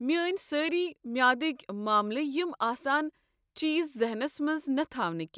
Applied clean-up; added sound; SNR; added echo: none; none; none; none.